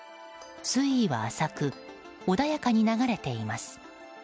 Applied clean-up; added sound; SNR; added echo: none; none; none; none.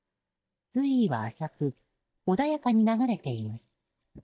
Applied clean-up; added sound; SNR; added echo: neural mask model DeepFilterNet 3.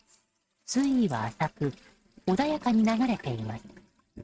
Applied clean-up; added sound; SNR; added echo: neural mask model RNNoise.